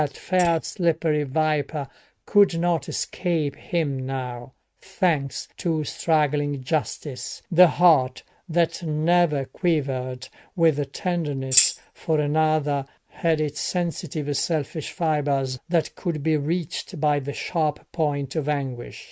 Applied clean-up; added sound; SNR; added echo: neural mask model RNNoise.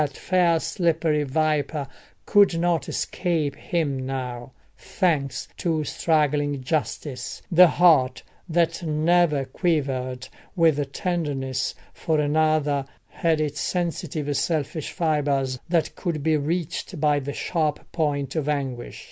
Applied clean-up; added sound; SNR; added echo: none; none; none; none.